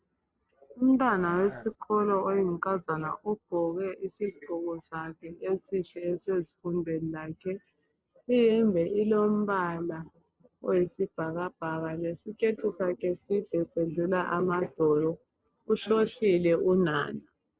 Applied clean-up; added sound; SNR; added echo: neural separator model SepFormer DNS4.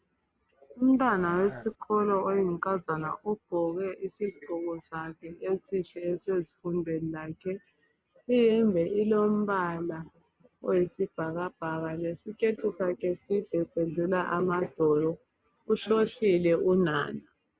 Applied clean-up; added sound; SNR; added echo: none; Burping, eructation; 17 dB; none.